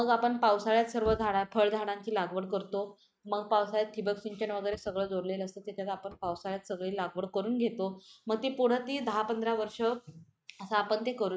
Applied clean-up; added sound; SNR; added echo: neural mask model RNNoise.